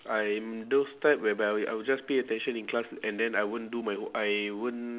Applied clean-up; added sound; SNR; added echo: none; none; none; none.